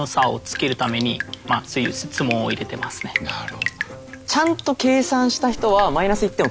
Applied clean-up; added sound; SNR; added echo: none; Drip; 10 dB; none.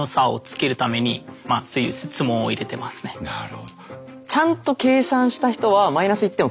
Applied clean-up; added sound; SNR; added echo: none; none; none; none.